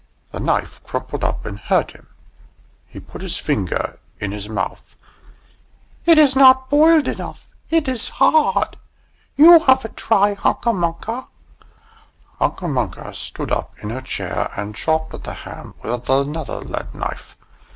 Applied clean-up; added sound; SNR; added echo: none; none; none; none.